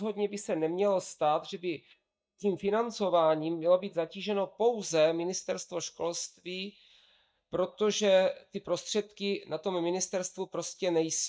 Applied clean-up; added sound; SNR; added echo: neural mask model DeepFilterNet 3.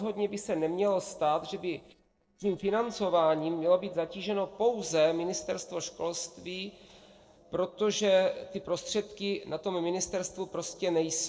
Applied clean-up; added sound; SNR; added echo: neural separator model SepFormer DNS4.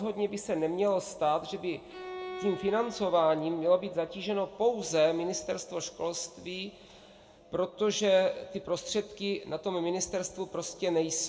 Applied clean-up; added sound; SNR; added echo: none; Bowed string instrument; 15 dB; reverberation time 1.0 s.